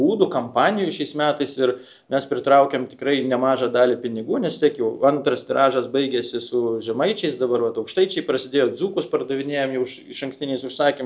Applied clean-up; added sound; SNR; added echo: none; none; none; none.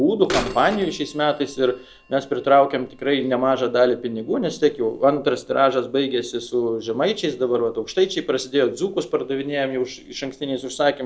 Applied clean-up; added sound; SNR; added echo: none; Bird vocalization, bird call, bird song / Telephone; 18 dB; none.